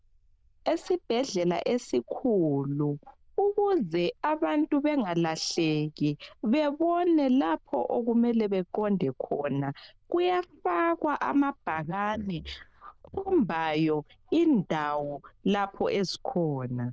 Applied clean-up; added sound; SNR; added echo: neural diffusion model UNIVERSE++.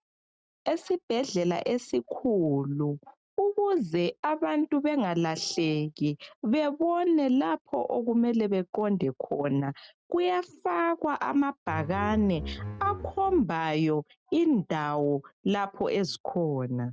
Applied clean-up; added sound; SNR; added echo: neural mask model RNNoise.